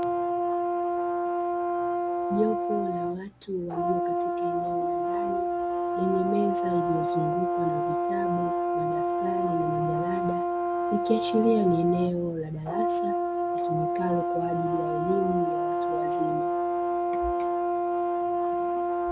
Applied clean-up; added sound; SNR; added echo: none; Brass instrument; -4 dB; none.